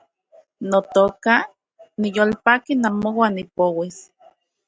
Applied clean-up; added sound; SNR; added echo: none; none; none; none.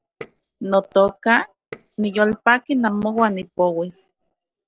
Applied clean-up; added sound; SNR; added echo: neural separator model SepFormer DNS4.